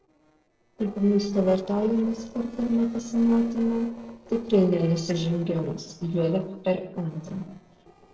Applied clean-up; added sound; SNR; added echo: neural separator model SepFormer DNS4.